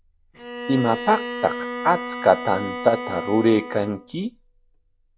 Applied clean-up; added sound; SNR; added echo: none; Bowed string instrument; 9 dB; none.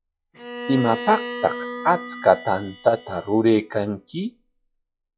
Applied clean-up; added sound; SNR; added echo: classical method log-MMSE.